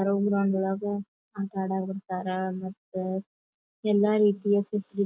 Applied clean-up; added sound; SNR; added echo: none; none; none; none.